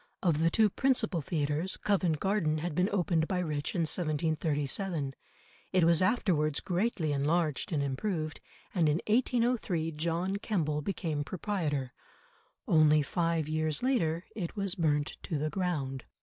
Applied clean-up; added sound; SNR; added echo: none; none; none; none.